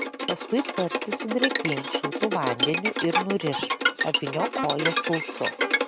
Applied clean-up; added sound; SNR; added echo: none; Bowed string instrument; -2 dB; none.